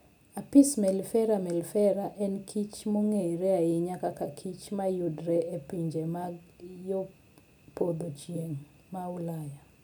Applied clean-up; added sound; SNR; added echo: none; none; none; none.